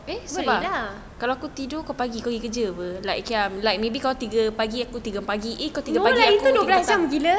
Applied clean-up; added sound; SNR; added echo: none; none; none; none.